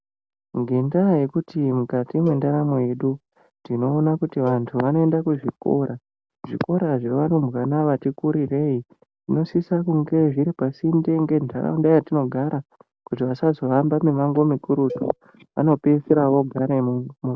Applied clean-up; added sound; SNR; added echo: none; Cowbell; 20 dB; none.